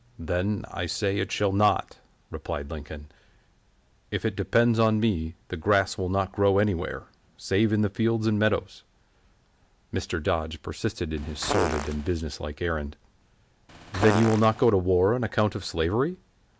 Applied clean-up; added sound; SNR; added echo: none; Fart; 5 dB; none.